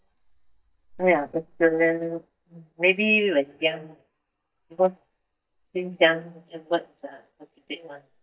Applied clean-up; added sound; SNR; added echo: neural mask model DeepFilterNet 3.